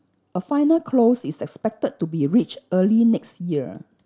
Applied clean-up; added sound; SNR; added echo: none; none; none; none.